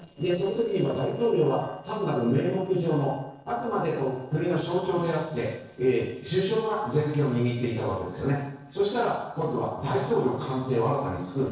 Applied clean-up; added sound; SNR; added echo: neural separator model SepFormer DNS4.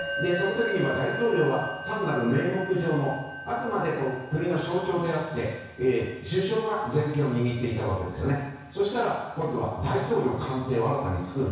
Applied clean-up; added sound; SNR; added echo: none; Musical instrument; 12 dB; reverberation time 1.1 s.